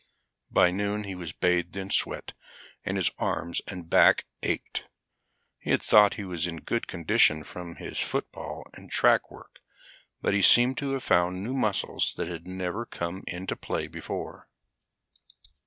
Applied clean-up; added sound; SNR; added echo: none; none; none; none.